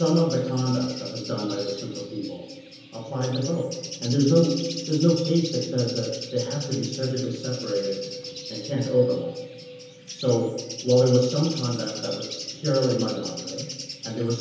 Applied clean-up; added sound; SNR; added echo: none; Bird; 12 dB; reverberation time 1.0 s.